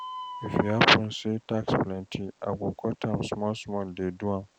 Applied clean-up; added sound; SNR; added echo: none; Bird; 18 dB; none.